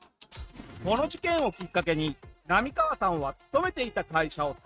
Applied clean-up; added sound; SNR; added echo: neural mask model RNNoise.